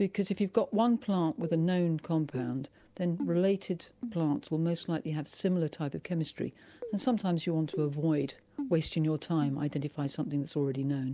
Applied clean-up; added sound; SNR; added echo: none; Keyboard (musical); 13 dB; none.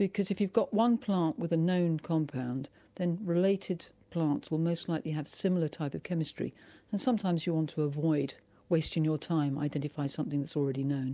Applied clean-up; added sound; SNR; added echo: none; none; none; none.